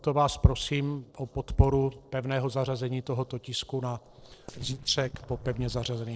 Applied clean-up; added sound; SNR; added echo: neural separator model SepFormer DNS4.